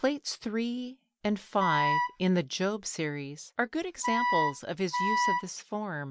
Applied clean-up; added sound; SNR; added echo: none; Wind instrument, woodwind instrument; -2 dB; none.